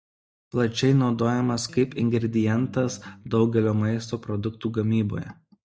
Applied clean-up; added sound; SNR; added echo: neural mask model DeepFilterNet 3.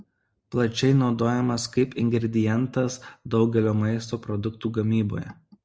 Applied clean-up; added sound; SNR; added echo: none; none; none; none.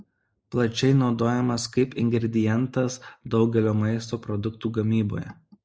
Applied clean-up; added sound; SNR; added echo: neural mask model Resemble Enhance denoiser.